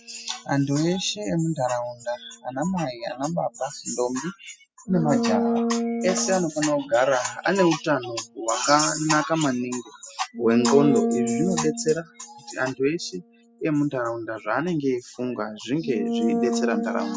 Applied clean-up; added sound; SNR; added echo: classical method spectral subtraction.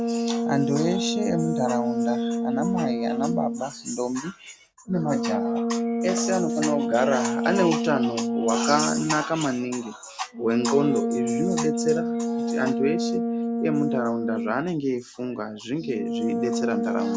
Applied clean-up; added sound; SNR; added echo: none; Brass instrument; 0 dB; none.